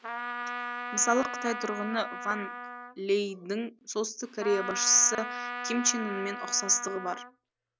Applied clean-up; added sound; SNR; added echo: none; Trumpet; 7 dB; none.